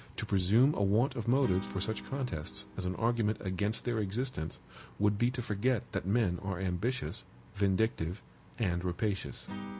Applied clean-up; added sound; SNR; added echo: none; Acoustic guitar / Strum; 18 dB; none.